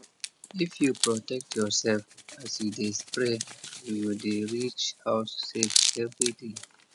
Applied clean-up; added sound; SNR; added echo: none; Hands; 4 dB; none.